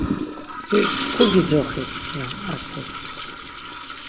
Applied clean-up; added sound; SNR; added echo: none; Toilet flush + Cowbell; 1 dB; none.